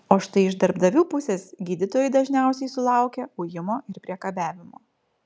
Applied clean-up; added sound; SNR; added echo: none; none; none; none.